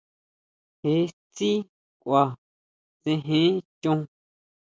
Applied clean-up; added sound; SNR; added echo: none; none; none; none.